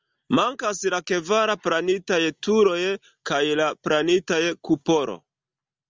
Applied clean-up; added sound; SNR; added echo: none; none; none; none.